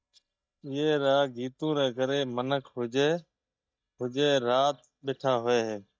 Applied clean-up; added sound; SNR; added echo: neural mask model DeepFilterNet 3.